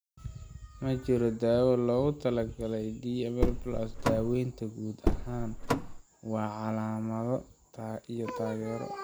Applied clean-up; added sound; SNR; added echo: none; Car; -1 dB; none.